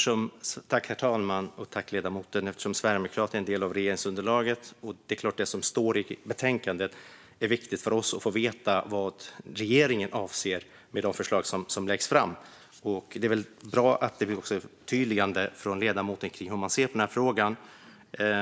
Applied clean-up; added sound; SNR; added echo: none; none; none; none.